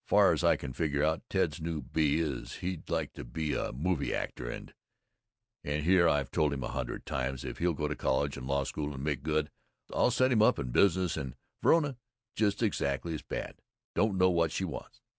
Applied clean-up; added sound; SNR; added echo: none; none; none; none.